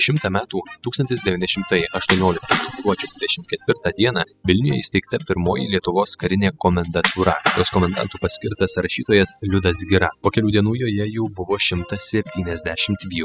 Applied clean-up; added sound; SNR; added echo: classical method spectral subtraction.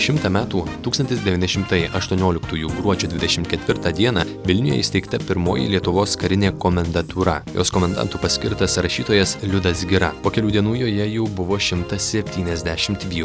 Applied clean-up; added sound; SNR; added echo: none; none; none; none.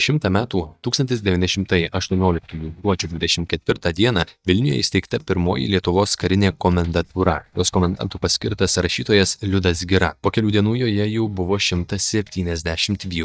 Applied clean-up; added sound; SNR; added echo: neural mask model DeepFilterNet 3.